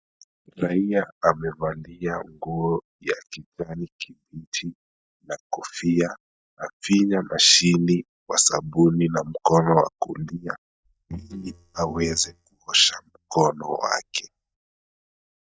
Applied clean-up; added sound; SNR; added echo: neural mask model DeepFilterNet 3.